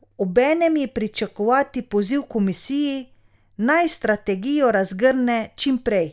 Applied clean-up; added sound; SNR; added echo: none; none; none; none.